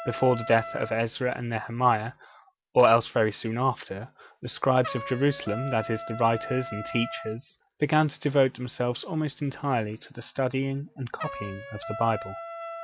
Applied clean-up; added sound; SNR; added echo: none; Trumpet; 14 dB; none.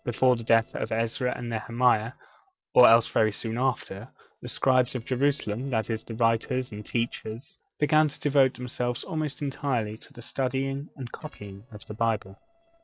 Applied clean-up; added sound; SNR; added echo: neural separator model SepFormer DNS4.